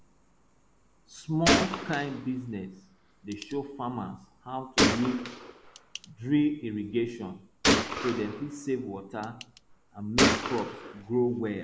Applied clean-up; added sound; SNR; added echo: none; Gunshot, gunfire; 0 dB; none.